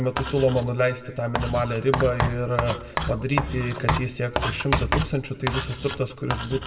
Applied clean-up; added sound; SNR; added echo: none; Writing; 3 dB; reverberation time 1.2 s.